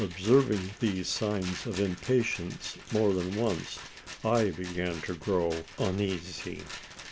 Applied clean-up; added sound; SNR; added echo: none; Rattle; 14 dB; none.